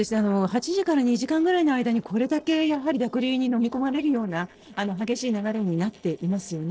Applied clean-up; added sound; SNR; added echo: neural separator model SepFormer DNS4.